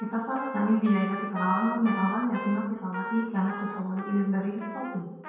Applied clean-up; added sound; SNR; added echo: none; Trumpet; 10 dB; reverberation time 1.1 s.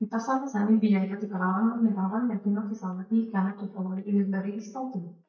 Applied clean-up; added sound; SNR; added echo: neural mask model DeepFilterNet 3.